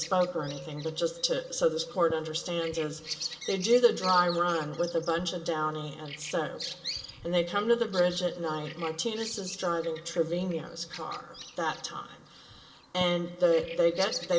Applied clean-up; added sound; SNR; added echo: none; Bird vocalization, bird call, bird song; 14 dB; reverberation time 0.2 s.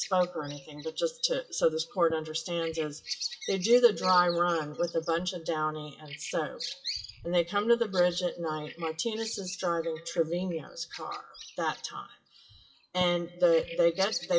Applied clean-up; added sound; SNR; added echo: classical method WPE with log-MMSE.